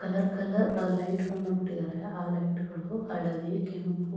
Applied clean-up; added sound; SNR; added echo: neural separator model SepFormer DNS4.